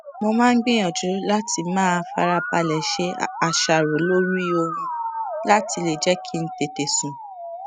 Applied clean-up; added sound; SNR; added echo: classical method spectral subtraction.